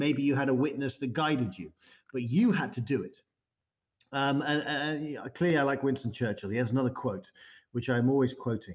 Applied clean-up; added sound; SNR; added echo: none; none; none; none.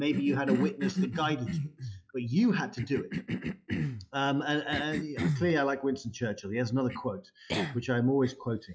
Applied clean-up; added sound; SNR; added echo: classical method log-MMSE.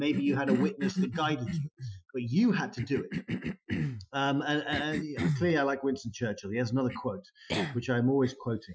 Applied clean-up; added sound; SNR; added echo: classical method Wiener filter.